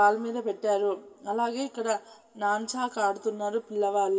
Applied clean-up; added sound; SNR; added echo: none; none; none; reverberation time 1.5 s.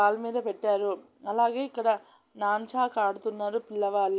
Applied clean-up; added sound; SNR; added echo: none; none; none; none.